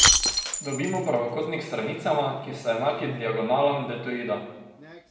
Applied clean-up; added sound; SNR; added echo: none; Shatter; 2 dB; reverberation time 0.9 s.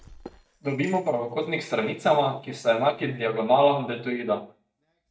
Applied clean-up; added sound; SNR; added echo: neural mask model DeepFilterNet 3.